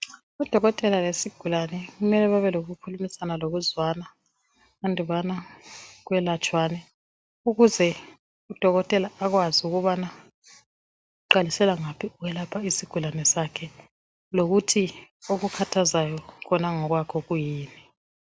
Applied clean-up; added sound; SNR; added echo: none; none; none; none.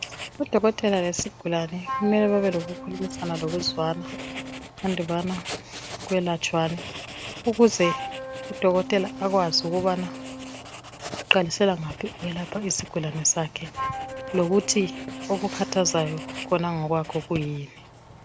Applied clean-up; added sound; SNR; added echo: none; Writing + Wind instrument, woodwind instrument; 11 dB; none.